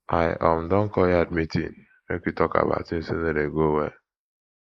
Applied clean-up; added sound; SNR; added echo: neural mask model Resemble Enhance denoiser.